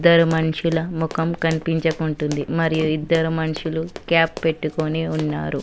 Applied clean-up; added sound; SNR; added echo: none; Run; 18 dB; none.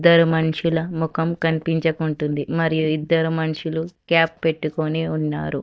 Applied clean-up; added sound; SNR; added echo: neural mask model DeepFilterNet 3.